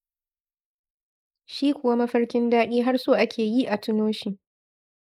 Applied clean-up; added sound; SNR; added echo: neural mask model Resemble Enhance denoiser.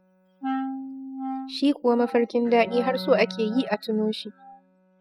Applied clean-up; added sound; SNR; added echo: classical method spectral subtraction.